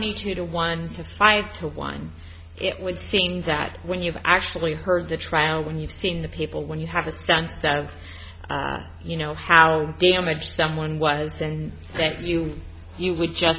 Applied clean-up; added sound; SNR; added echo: none; none; none; none.